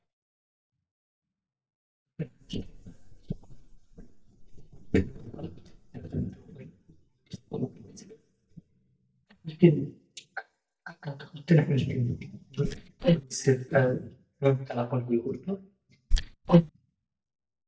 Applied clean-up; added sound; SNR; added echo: neural mask model DeepFilterNet 3.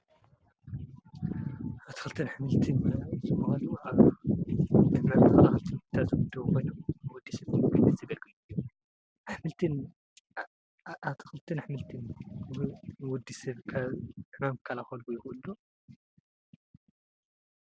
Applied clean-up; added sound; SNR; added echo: none; none; none; none.